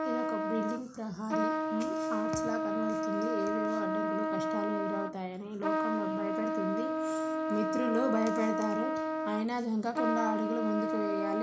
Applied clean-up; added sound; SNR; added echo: none; Trumpet; -3 dB; reverberation time 0.4 s.